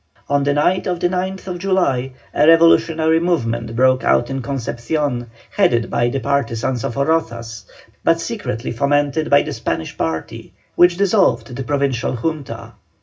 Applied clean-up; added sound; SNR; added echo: none; none; none; reverberation time 0.4 s.